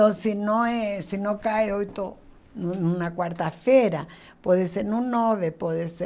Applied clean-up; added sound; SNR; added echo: none; none; none; none.